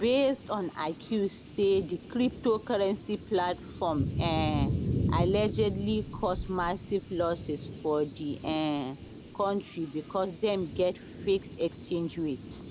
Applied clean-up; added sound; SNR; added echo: none; Thunder / Cricket; 5 dB; none.